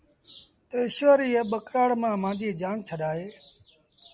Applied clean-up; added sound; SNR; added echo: none; none; none; none.